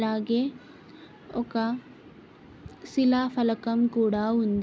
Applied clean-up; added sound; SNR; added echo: none; none; none; none.